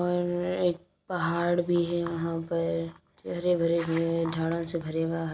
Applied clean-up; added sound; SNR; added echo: none; none; none; none.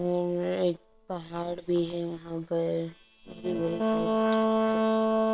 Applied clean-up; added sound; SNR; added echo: neural separator model SepFormer WHAM!.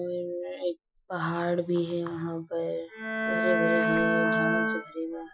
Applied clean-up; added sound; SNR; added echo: classical method Wiener filter.